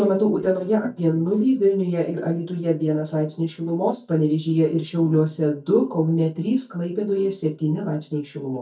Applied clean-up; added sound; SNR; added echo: neural mask model DeepFilterNet 3.